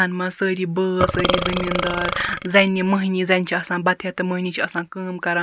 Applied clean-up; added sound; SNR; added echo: none; Burping, eructation; 2 dB; none.